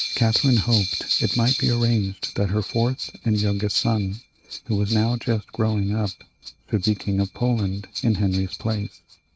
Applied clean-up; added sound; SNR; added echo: neural mask model RNNoise.